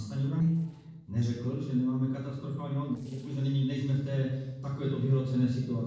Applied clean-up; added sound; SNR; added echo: neural separator model SepFormer DNS4.